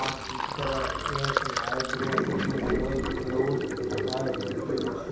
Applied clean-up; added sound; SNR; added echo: none; Sink (filling or washing); -4 dB; reverberation time 0.6 s.